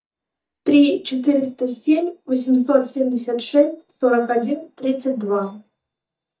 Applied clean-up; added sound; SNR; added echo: neural mask model DeepFilterNet 3.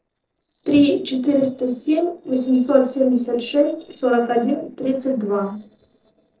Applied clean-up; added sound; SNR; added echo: neural separator model SepFormer DNS4.